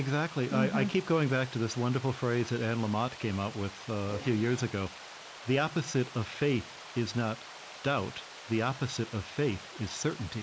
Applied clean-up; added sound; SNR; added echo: none; Water; 15 dB; none.